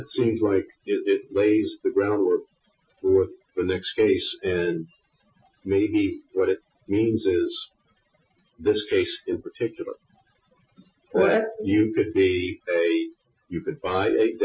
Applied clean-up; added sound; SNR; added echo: classical method Wiener filter.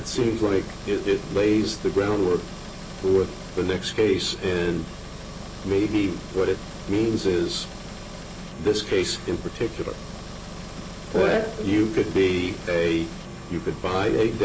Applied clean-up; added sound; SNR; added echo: none; Engine; 12 dB; none.